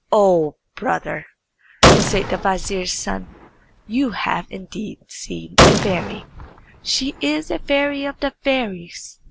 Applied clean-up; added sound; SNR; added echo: none; Gunshot, gunfire; -3 dB; none.